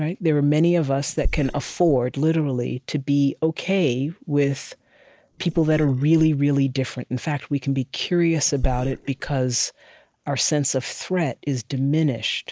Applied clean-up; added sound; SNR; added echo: neural mask model Resemble Enhance denoiser.